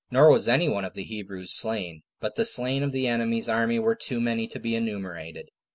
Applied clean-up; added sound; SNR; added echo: none; none; none; none.